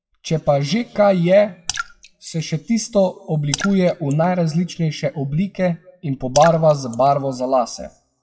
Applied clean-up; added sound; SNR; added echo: classical method WPE with log-MMSE.